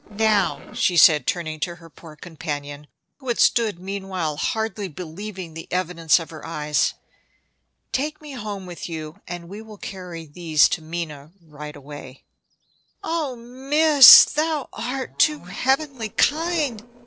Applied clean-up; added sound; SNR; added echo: neural separator model SepFormer DNS4.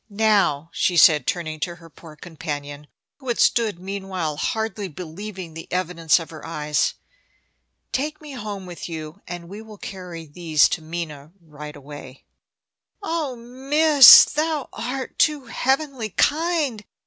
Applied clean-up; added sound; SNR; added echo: none; none; none; none.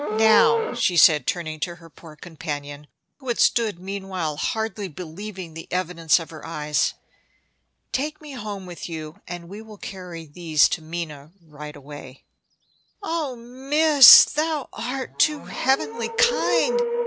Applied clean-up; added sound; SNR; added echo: none; Livestock, farm animals, working animals; 7 dB; none.